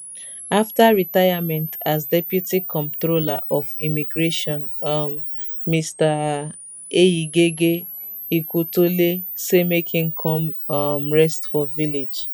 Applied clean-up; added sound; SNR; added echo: none; Camera; 8 dB; none.